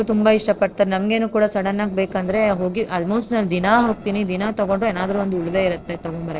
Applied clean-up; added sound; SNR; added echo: neural separator model SepFormer DNS4.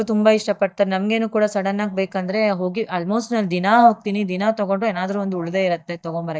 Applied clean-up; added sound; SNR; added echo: neural mask model DeepFilterNet 3.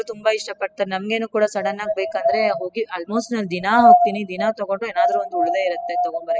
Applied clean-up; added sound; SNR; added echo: classical method spectral subtraction.